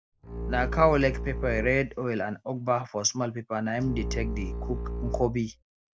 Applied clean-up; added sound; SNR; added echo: none; Bowed string instrument; 4 dB; none.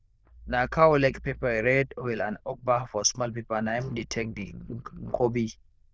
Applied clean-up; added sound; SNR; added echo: neural diffusion model UNIVERSE++.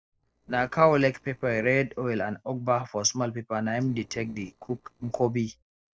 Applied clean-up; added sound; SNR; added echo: neural separator model SepFormer DNS4.